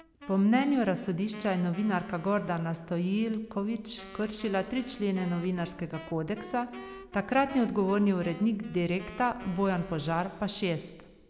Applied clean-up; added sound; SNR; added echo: none; Wind instrument, woodwind instrument; 19 dB; none.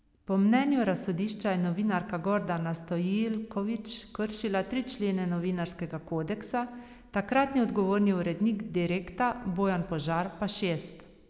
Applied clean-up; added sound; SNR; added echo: none; none; none; none.